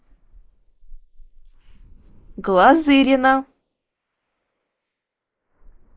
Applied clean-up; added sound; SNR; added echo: neural mask model Resemble Enhance denoiser.